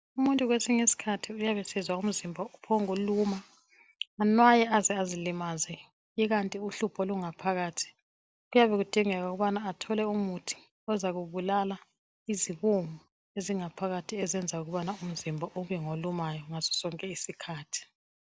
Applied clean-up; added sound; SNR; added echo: none; none; none; none.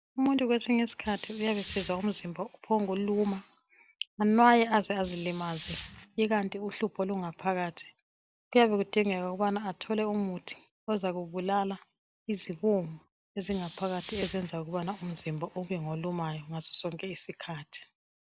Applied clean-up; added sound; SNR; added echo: none; Hiss; 3 dB; none.